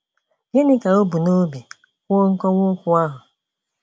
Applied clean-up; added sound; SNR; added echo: none; none; none; none.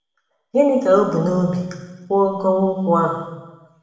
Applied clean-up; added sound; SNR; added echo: none; none; none; reverberation time 1.1 s.